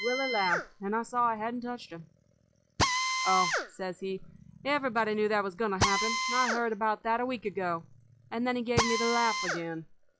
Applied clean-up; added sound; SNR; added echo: classical method log-MMSE.